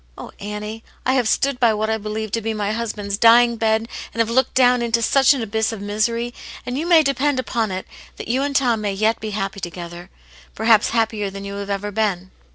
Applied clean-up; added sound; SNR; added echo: none; none; none; none.